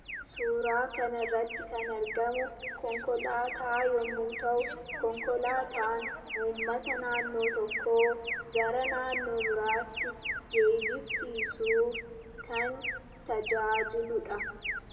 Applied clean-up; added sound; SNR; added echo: none; Alarm; 7 dB; reverberation time 1.7 s.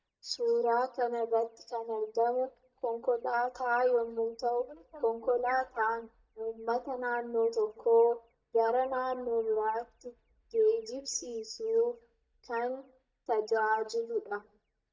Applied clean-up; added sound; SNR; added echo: neural mask model DeepFilterNet 3.